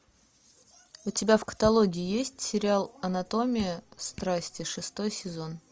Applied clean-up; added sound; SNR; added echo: none; Drip; 19 dB; none.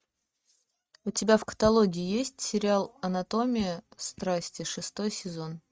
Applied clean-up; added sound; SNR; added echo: neural mask model RNNoise.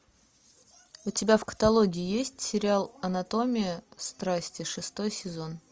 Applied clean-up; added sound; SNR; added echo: none; none; none; none.